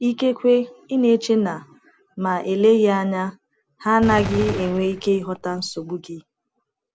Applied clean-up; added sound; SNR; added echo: none; Gunshot, gunfire; 10 dB; none.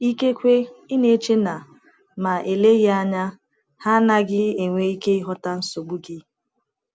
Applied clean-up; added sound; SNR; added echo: none; none; none; none.